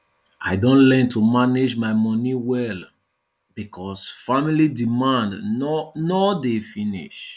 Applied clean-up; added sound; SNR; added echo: none; none; none; none.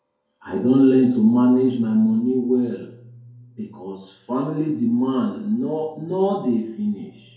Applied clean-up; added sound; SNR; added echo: none; none; none; reverberation time 2.2 s.